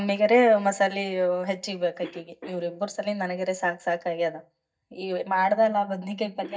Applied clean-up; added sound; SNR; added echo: neural mask model DeepFilterNet 3.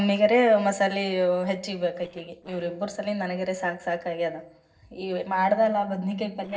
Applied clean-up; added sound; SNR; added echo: neural separator model SepFormer DNS4.